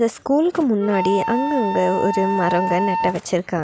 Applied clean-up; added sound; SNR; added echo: none; Wind instrument, woodwind instrument; 5 dB; none.